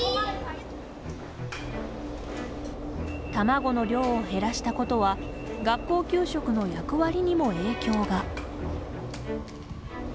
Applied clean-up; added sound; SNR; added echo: none; Alarm / Engine / Train; 7 dB; none.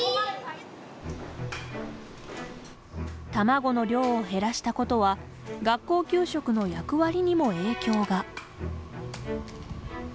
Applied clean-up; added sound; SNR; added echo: none; none; none; none.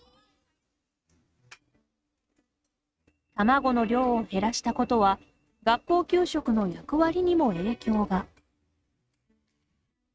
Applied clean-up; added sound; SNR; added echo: neural mask model RNNoise.